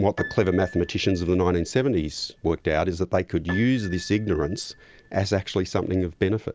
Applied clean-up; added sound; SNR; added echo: none; Piano; 19 dB; none.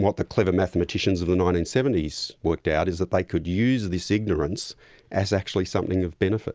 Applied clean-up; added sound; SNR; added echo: none; none; none; none.